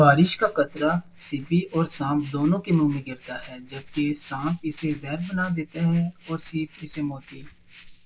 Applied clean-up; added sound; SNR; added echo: neural mask model Resemble Enhance denoiser.